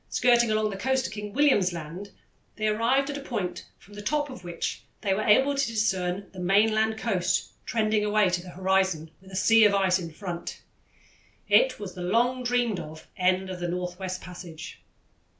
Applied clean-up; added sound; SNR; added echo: none; none; none; none.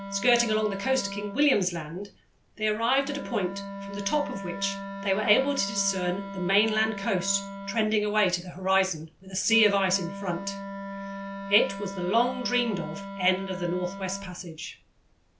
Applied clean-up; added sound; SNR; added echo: none; Wind instrument, woodwind instrument; 10 dB; none.